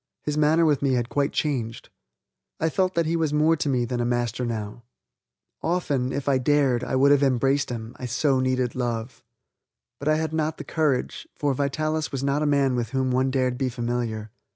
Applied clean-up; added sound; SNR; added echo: none; none; none; none.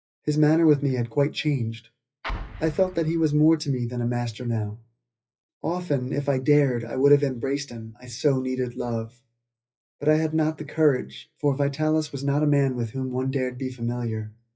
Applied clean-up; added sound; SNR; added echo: classical method WPE with log-MMSE.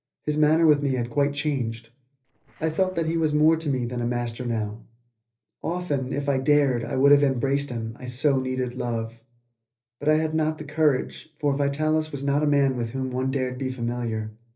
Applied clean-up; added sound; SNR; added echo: neural separator model SepFormer DNS4.